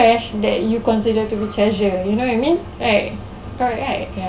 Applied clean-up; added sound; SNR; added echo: none; none; none; reverberation time 0.3 s.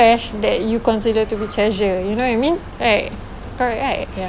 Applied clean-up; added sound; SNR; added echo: none; none; none; none.